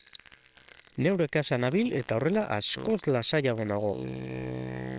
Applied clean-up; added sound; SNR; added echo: neural separator model SepFormer WHAMR!.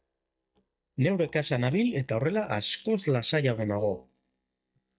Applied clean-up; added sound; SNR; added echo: neural mask model DeepFilterNet 3.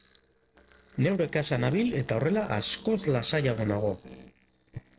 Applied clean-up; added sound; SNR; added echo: neural separator model SepFormer DNS4.